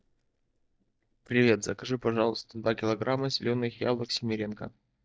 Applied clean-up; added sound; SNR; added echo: neural mask model DeepFilterNet 3.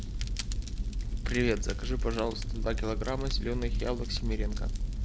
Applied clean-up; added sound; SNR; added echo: none; Fire; -3 dB; none.